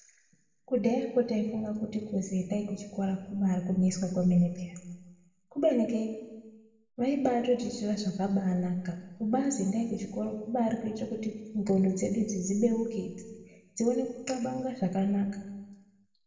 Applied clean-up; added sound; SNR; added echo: none; none; none; reverberation time 1.2 s.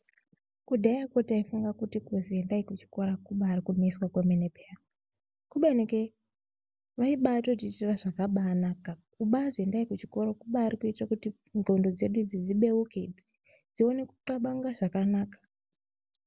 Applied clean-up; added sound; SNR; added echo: none; none; none; none.